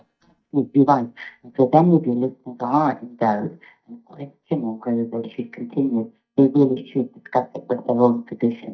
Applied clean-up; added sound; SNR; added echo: neural mask model DeepFilterNet 3.